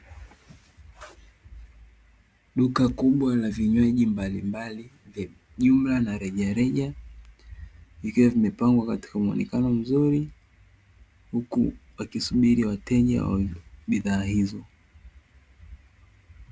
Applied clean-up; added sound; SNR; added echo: none; none; none; none.